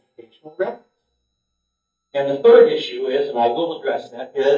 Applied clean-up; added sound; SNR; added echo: neural mask model DeepFilterNet 3.